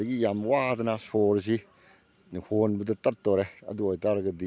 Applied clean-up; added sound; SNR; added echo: none; none; none; none.